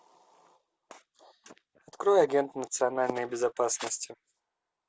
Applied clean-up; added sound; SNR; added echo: none; none; none; none.